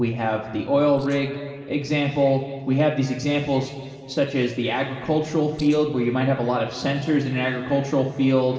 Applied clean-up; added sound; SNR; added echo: neural separator model SepFormer DNS4.